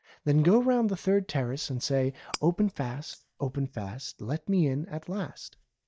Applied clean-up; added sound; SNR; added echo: neural mask model DeepFilterNet 3.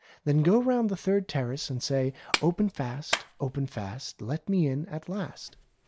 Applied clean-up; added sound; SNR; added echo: none; Clapping; 12 dB; none.